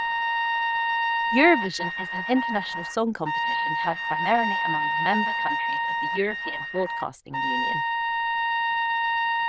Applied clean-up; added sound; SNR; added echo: neural diffusion model UNIVERSE++.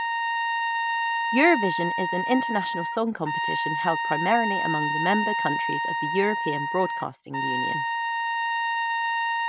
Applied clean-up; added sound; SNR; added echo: none; Trumpet; -2 dB; none.